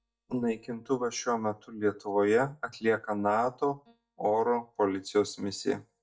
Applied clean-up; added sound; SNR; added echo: neural mask model DeepFilterNet 3.